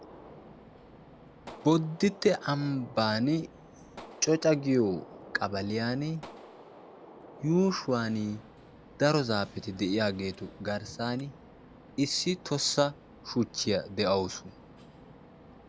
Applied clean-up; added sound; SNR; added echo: none; Gunshot, gunfire; 19 dB; none.